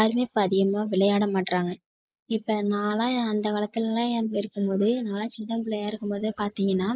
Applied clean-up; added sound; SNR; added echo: neural mask model Resemble Enhance denoiser.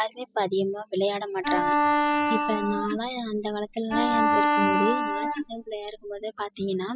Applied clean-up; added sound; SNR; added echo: classical method spectral subtraction.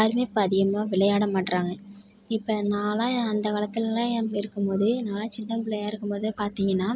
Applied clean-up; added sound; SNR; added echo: none; none; none; none.